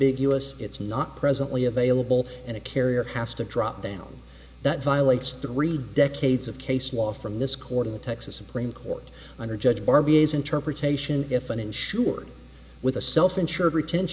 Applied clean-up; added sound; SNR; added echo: none; Bicycle bell; 19 dB; none.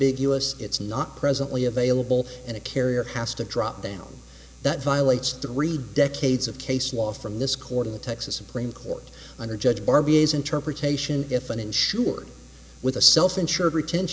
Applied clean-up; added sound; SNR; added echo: none; none; none; none.